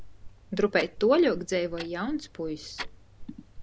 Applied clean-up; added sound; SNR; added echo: none; Clock; 13 dB; none.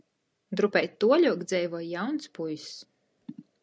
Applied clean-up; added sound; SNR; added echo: none; none; none; none.